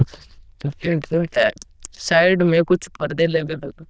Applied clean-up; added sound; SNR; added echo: neural diffusion model UNIVERSE++.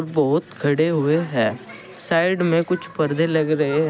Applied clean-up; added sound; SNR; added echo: none; none; none; none.